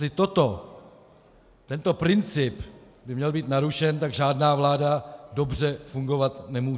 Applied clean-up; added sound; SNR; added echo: none; none; none; none.